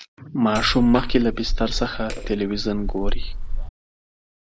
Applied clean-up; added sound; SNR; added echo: none; Hammer; 1 dB; none.